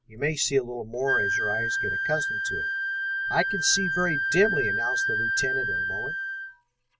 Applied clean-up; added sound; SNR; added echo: none; Wind instrument, woodwind instrument; -2 dB; none.